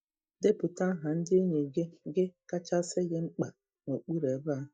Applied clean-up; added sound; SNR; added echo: neural mask model DeepFilterNet 3.